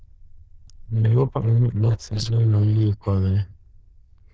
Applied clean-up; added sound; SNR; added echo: neural diffusion model UNIVERSE++.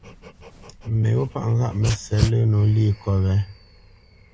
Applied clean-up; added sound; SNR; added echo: none; Dog; 11 dB; none.